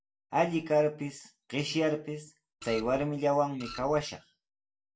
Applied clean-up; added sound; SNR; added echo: none; Printer; 14 dB; reverberation time 0.2 s.